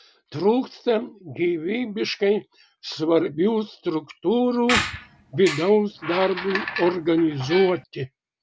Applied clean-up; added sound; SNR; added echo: none; Squeak; 7 dB; none.